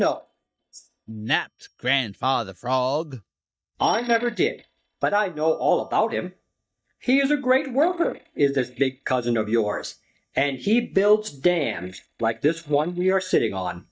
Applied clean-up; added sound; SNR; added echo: neural mask model DeepFilterNet 3.